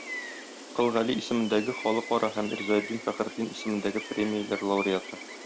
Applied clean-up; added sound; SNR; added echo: none; Gull, seagull; 11 dB; none.